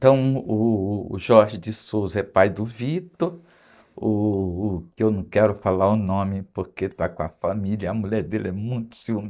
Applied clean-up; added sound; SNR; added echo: neural mask model DeepFilterNet 3.